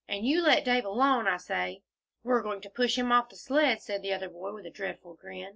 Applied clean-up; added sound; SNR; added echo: none; none; none; none.